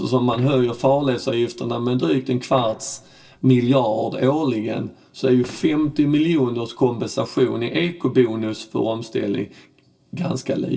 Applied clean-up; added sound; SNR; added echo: neural separator model SepFormer DNS4.